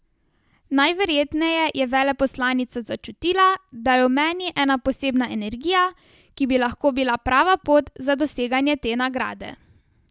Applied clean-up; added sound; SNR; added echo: none; none; none; none.